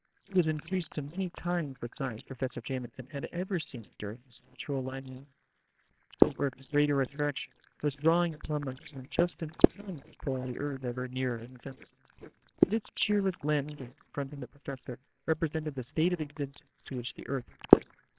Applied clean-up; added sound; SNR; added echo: neural separator model SepFormer WHAMR!.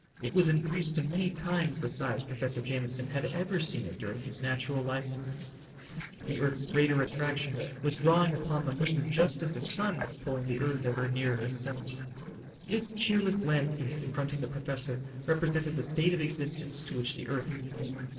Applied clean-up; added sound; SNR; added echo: neural separator model SepFormer DNS4.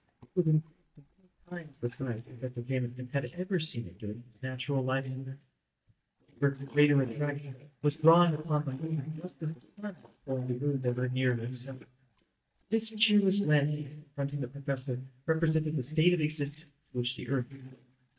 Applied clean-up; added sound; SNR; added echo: neural mask model DeepFilterNet 3.